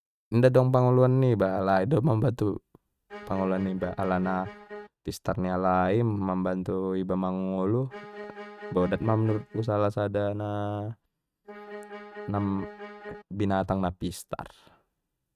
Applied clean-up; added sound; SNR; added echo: neural mask model RNNoise.